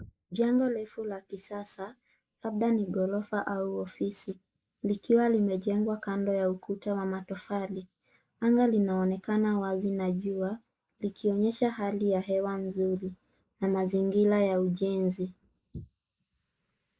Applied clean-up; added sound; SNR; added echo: neural mask model Resemble Enhance denoiser.